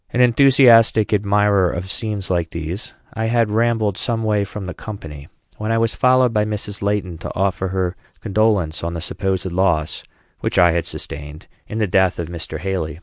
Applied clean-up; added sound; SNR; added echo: none; none; none; none.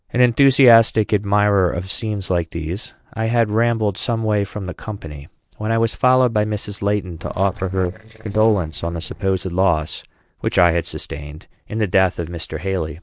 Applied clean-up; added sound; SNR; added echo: neural separator model SepFormer DNS4.